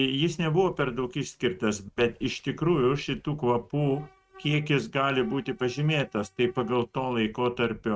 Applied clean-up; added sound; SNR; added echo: neural mask model RNNoise.